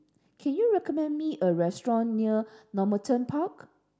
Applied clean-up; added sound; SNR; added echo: none; none; none; none.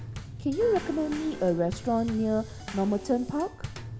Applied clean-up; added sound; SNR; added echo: none; Bass drum / Snare drum / Drum kit + Keyboard (musical); 11 dB; none.